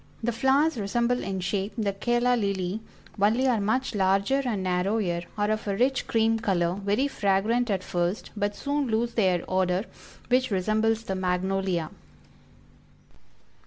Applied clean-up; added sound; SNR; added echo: none; none; none; none.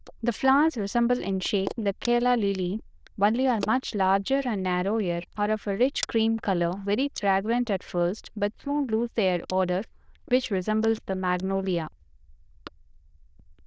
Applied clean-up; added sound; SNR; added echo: neural diffusion model UNIVERSE++.